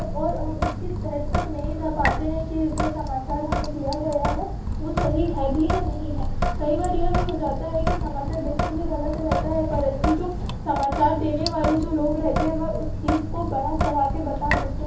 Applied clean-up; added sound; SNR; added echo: none; Drip / Sink (filling or washing); -1 dB; reverberation time 0.5 s.